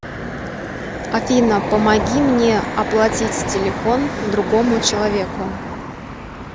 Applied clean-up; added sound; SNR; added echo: none; none; none; none.